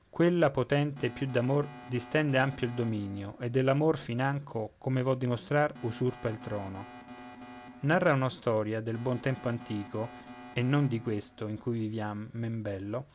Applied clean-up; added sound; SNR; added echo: none; Alarm; 18 dB; none.